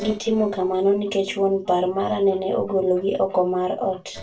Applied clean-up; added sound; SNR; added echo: neural separator model SepFormer DNS4.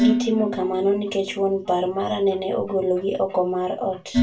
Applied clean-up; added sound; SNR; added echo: none; Dishes, pots, and pans; 5 dB; reverberation time 0.2 s.